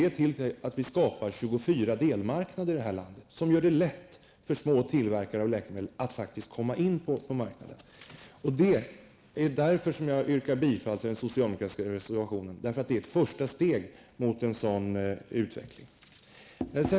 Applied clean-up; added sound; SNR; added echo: none; none; none; none.